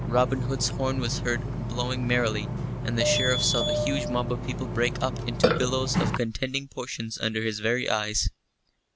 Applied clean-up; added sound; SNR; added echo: none; Burping, eructation; 1 dB; none.